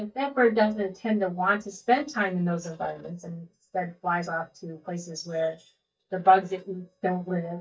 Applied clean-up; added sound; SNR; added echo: neural mask model DeepFilterNet 3.